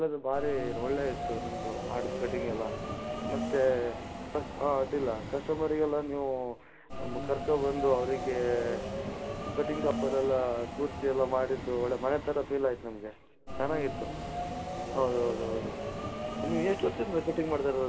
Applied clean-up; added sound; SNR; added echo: none; Subway, metro, underground; 5 dB; reverberation time 1.6 s.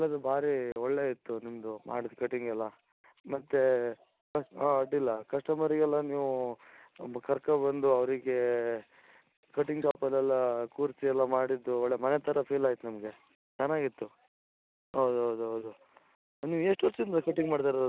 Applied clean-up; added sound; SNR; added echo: none; none; none; none.